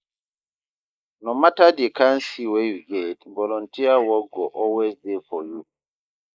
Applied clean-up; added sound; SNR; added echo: neural mask model Resemble Enhance denoiser.